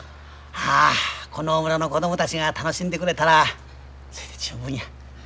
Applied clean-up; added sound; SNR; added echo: none; none; none; none.